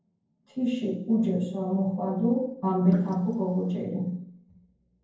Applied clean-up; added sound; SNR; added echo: neural separator model SepFormer DNS4.